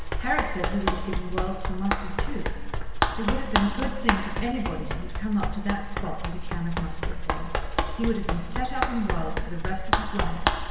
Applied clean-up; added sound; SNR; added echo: none; Run; -4 dB; reverberation time 1.4 s.